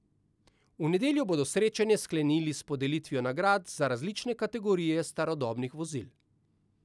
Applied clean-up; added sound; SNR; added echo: none; none; none; none.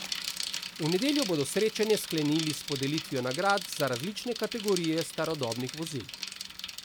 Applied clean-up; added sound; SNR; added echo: none; Bicycle; 7 dB; none.